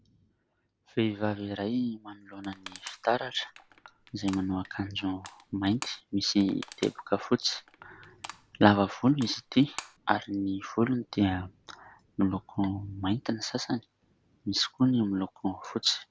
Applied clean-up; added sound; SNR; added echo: none; Crushing; 18 dB; none.